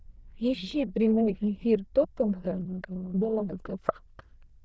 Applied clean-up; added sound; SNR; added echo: neural diffusion model UNIVERSE++.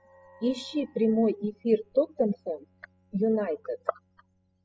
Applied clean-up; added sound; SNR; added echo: classical method spectral subtraction.